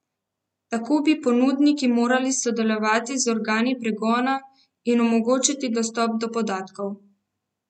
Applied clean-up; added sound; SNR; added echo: none; none; none; none.